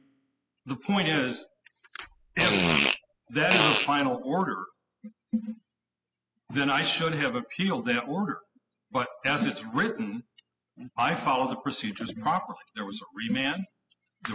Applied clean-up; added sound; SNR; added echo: classical method spectral subtraction.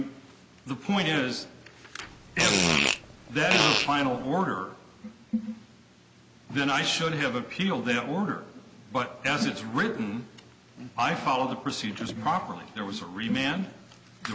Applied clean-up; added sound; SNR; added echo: none; Fart; -3 dB; none.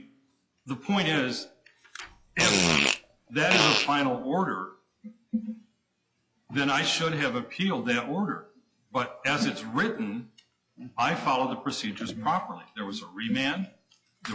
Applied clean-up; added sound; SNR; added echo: classical method log-MMSE.